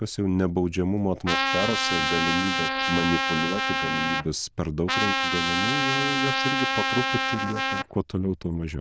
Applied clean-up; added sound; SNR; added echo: neural diffusion model UNIVERSE++.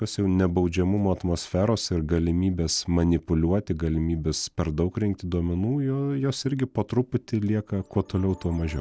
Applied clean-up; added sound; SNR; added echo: none; none; none; none.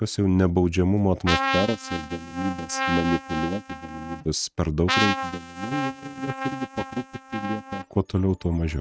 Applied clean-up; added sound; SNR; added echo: neural mask model RNNoise.